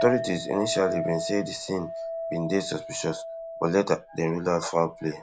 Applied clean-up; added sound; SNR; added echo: none; Chink, clink; 7 dB; none.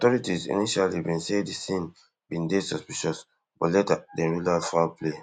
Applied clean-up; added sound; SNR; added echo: none; none; none; none.